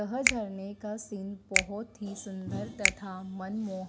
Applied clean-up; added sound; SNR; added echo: none; Finger snapping; -2 dB; none.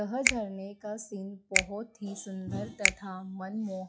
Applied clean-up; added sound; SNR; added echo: classical method log-MMSE.